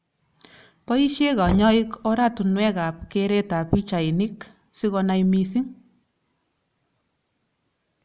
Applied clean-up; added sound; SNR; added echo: none; Knock; 15 dB; none.